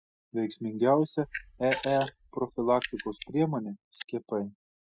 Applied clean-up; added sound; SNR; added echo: classical method spectral subtraction.